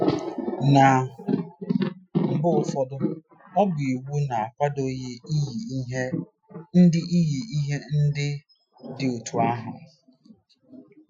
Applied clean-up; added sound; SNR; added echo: classical method Wiener filter.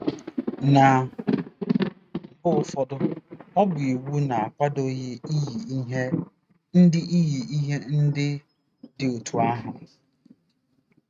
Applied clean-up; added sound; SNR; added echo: neural mask model RNNoise.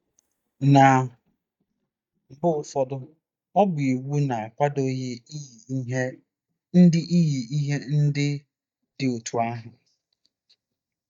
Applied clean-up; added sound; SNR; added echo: neural mask model DeepFilterNet 3.